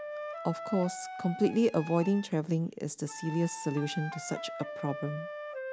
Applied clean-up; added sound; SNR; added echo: none; Wind instrument, woodwind instrument; 10 dB; none.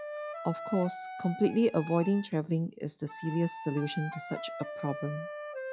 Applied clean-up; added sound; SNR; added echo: classical method log-MMSE.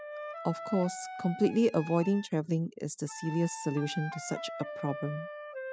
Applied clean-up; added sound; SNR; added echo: classical method spectral subtraction.